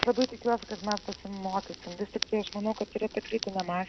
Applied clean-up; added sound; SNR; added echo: none; Crackle; 9 dB; none.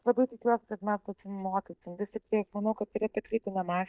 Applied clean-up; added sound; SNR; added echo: neural mask model DeepFilterNet 3.